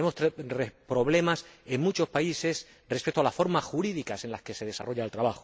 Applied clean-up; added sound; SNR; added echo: none; none; none; none.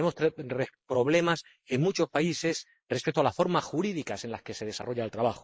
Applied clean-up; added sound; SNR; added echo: neural mask model Resemble Enhance denoiser.